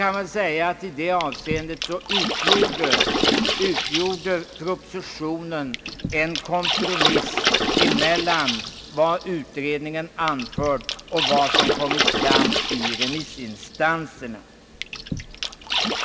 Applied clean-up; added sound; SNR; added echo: none; Water / Splash, splatter; -1 dB; none.